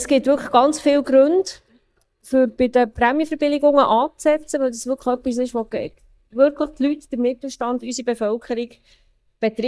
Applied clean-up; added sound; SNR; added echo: neural mask model DeepFilterNet 3.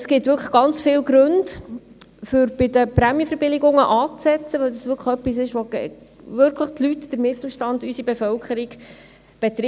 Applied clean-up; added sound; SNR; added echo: none; none; none; none.